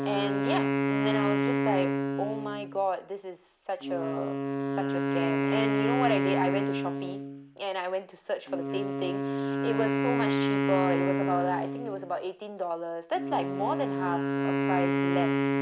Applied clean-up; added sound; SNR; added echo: none; Wind instrument, woodwind instrument; -4 dB; none.